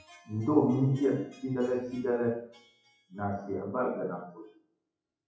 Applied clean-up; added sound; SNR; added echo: classical method WPE with log-MMSE.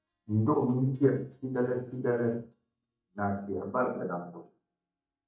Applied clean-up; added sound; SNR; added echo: neural mask model DeepFilterNet 3.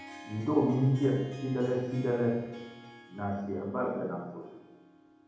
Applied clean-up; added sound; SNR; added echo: none; Harp; 19 dB; reverberation time 0.9 s.